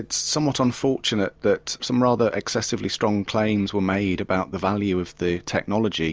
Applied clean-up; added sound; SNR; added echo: none; none; none; none.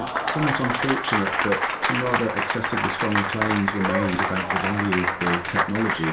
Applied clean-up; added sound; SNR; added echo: none; Applause; -1 dB; reverberation time 0.4 s.